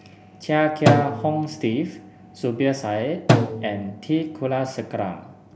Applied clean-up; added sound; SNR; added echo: none; Drum; 0 dB; none.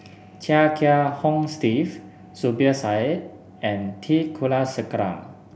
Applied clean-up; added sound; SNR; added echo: none; none; none; none.